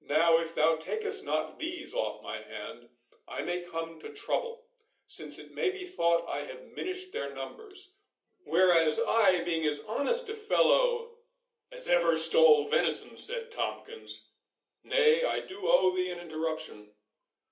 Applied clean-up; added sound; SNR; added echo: none; none; none; reverberation time 0.3 s.